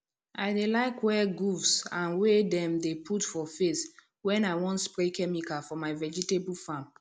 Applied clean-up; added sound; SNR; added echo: none; none; none; none.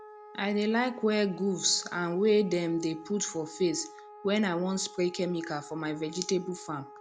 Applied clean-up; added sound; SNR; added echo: none; Wind instrument, woodwind instrument; 19 dB; none.